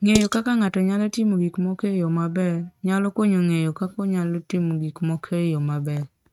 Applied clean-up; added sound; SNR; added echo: neural mask model RNNoise.